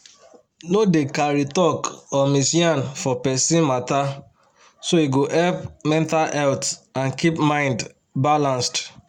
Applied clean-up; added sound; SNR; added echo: none; none; none; none.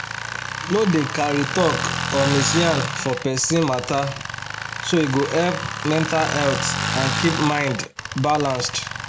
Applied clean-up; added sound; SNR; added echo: none; Tools; 4 dB; none.